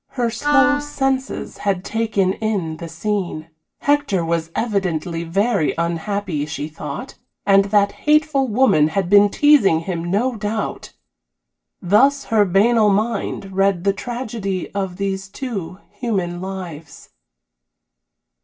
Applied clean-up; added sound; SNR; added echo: none; Wind instrument, woodwind instrument; 3 dB; reverberation time 0.2 s.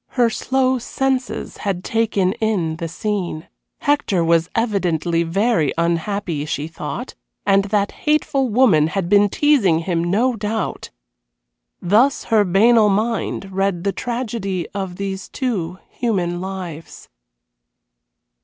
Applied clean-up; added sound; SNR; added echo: none; none; none; none.